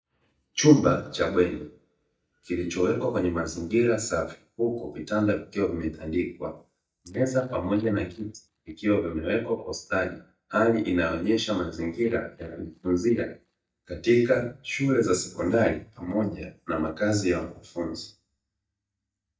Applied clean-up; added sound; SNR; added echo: neural mask model DeepFilterNet 3.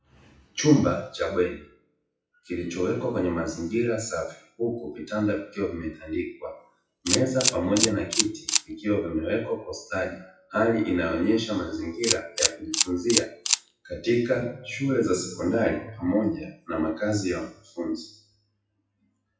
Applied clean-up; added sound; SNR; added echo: classical method WPE with log-MMSE.